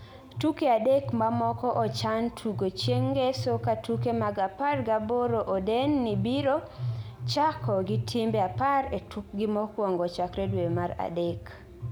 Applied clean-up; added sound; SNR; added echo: none; none; none; none.